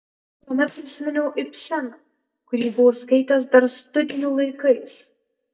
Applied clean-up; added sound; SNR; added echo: neural mask model DeepFilterNet 3.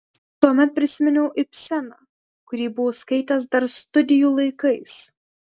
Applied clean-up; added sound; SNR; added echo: none; none; none; none.